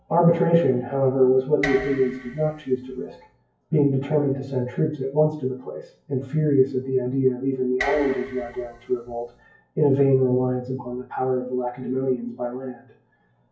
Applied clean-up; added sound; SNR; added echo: classical method WPE with log-MMSE.